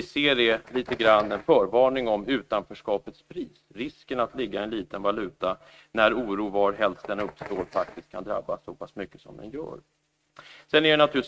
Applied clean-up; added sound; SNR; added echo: neural mask model RNNoise.